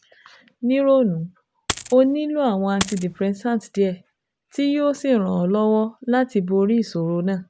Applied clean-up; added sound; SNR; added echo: none; Coin (dropping); 9 dB; none.